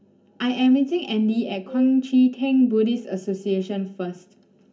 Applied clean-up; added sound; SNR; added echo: none; Wind instrument, woodwind instrument; 15 dB; reverberation time 0.3 s.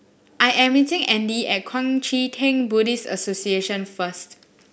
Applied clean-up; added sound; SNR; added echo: none; none; none; none.